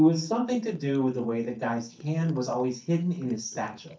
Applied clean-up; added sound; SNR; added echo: neural mask model DeepFilterNet 3.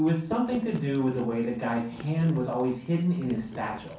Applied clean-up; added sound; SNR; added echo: none; Chewing, mastication; 18 dB; reverberation time 0.6 s.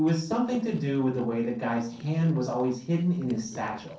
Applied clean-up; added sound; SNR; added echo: neural separator model SepFormer DNS4.